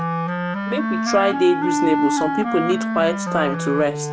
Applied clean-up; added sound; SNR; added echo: none; Wind instrument, woodwind instrument; 1 dB; none.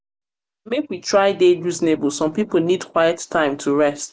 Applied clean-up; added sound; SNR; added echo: none; none; none; none.